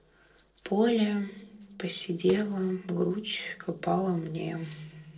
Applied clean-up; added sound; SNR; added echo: neural separator model SepFormer DNS4.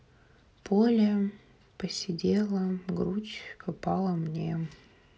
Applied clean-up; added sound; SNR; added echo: none; none; none; none.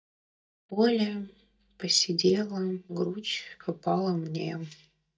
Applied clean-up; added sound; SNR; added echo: neural mask model DeepFilterNet 3.